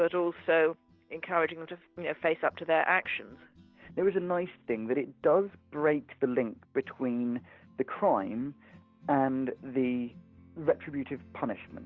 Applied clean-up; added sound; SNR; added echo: none; none; none; none.